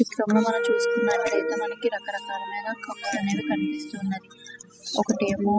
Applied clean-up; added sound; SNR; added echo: classical method spectral subtraction.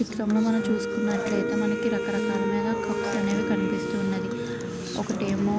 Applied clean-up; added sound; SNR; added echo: none; Wind instrument, woodwind instrument + Acoustic guitar; 1 dB; none.